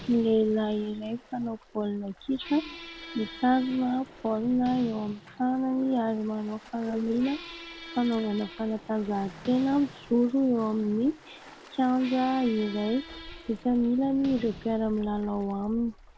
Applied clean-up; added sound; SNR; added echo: none; Waves, surf + Squeak; 17 dB; none.